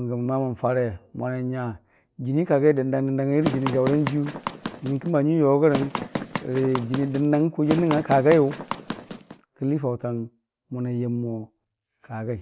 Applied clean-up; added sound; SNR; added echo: none; Run; 8 dB; none.